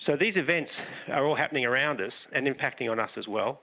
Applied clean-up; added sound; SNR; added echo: none; none; none; none.